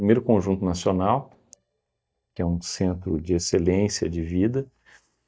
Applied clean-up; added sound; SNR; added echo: neural mask model DeepFilterNet 3.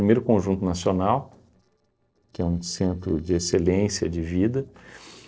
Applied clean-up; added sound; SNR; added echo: neural separator model SepFormer DNS4.